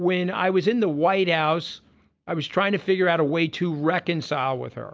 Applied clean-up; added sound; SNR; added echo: none; none; none; none.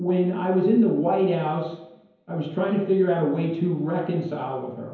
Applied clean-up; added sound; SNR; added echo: none; none; none; reverberation time 0.9 s.